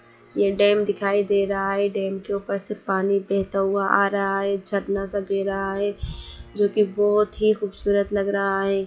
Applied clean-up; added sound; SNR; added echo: classical method log-MMSE.